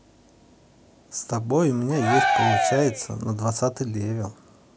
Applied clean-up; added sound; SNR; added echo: none; Cheering; -2 dB; none.